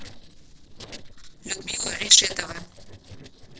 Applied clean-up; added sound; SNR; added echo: neural separator model SepFormer DNS4.